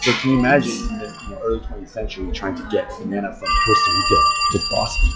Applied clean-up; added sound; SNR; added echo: classical method log-MMSE.